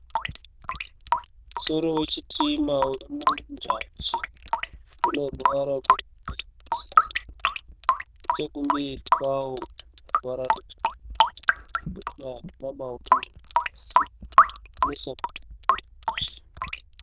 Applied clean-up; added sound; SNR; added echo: neural diffusion model UNIVERSE++.